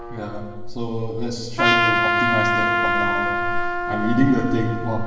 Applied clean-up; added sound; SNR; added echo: none; Trumpet; -1 dB; reverberation time 1.2 s.